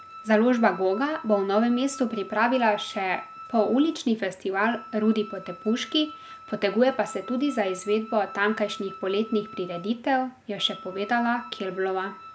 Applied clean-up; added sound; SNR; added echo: none; Wind instrument, woodwind instrument; 17 dB; none.